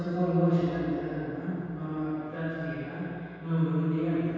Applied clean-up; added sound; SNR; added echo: none; none; none; reverberation time 2.2 s.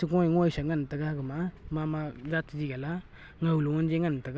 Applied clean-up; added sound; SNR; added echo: none; none; none; none.